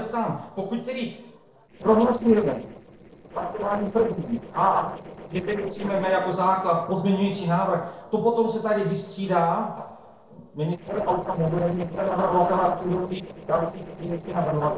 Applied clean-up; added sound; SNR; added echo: neural separator model SepFormer DNS4.